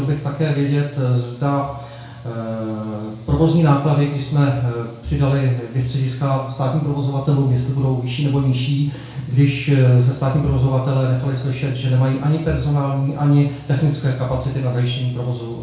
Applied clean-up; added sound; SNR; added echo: none; Mechanical fan; 19 dB; reverberation time 0.6 s.